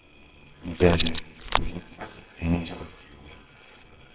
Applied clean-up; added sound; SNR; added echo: neural separator model SepFormer WHAMR!.